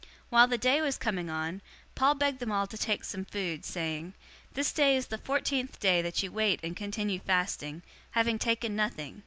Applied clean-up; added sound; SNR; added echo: none; none; none; none.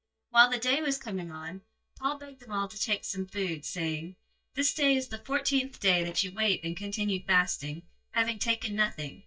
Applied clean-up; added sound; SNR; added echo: neural mask model DeepFilterNet 3.